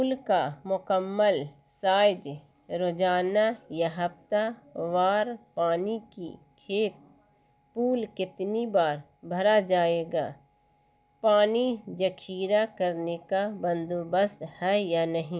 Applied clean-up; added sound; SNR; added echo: none; none; none; none.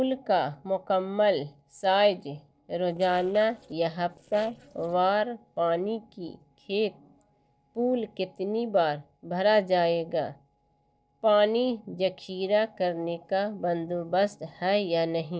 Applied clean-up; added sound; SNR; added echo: neural separator model SepFormer DNS4.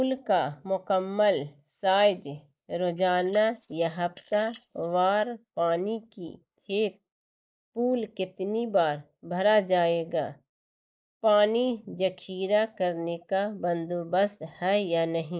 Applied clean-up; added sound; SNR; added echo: neural mask model Resemble Enhance denoiser.